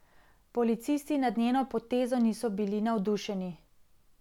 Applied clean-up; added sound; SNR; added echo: none; none; none; none.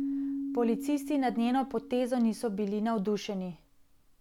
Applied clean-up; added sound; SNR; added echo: none; Keyboard (musical); 8 dB; none.